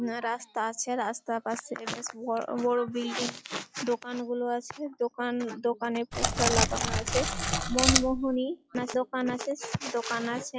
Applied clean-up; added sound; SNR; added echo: classical method log-MMSE.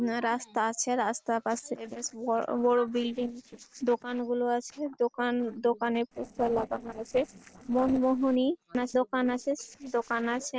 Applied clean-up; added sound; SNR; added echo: neural separator model SepFormer DNS4.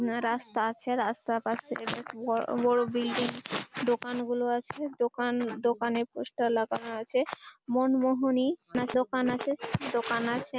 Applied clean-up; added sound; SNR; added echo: none; none; none; none.